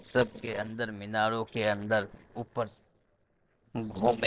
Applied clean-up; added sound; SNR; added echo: neural separator model SepFormer DNS4.